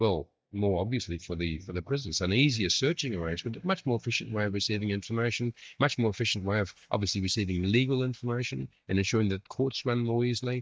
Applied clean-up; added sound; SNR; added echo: neural mask model DeepFilterNet 3.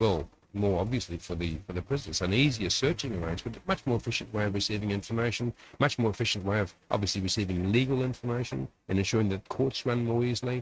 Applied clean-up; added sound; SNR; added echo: neural mask model RNNoise.